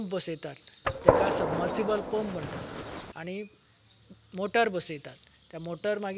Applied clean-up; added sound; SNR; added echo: none; Gunshot, gunfire; -4 dB; none.